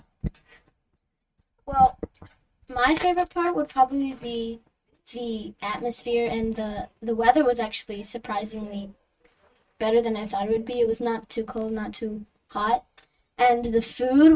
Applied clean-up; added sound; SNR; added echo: neural mask model RNNoise.